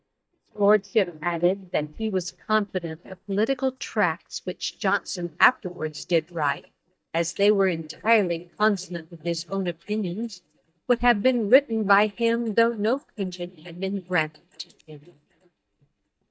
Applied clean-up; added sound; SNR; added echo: neural mask model DeepFilterNet 3.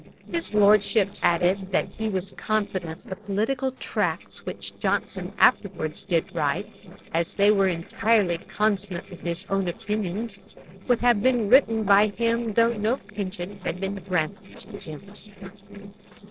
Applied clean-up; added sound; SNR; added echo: neural separator model SepFormer DNS4.